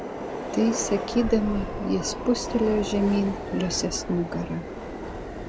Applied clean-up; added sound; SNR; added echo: none; Subway, metro, underground; 6 dB; none.